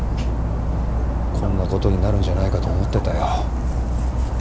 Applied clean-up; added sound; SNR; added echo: none; Dog; -4 dB; none.